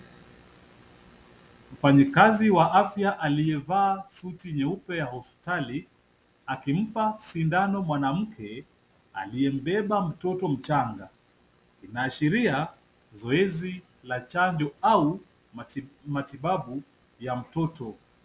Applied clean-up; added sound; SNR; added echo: none; none; none; none.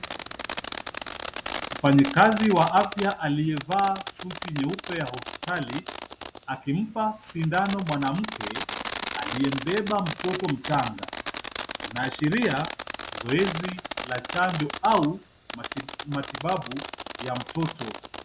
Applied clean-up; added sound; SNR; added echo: none; Fireworks; 9 dB; none.